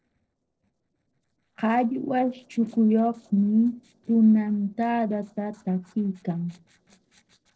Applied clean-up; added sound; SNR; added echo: neural separator model SepFormer DNS4.